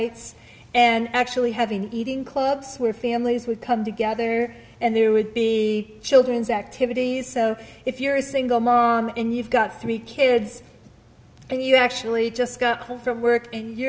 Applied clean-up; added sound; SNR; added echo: none; none; none; none.